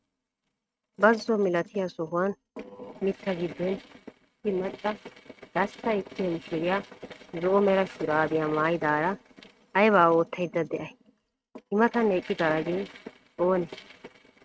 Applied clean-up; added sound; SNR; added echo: neural mask model RNNoise.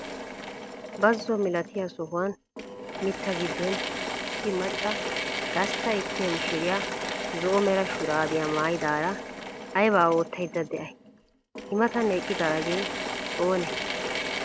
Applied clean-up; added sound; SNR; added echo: none; Drill / Mechanisms; 5 dB; none.